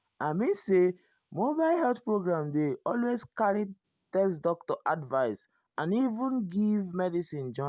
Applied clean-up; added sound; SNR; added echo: none; none; none; none.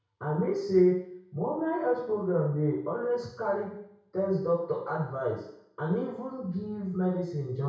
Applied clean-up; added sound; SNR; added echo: none; none; none; reverberation time 0.6 s.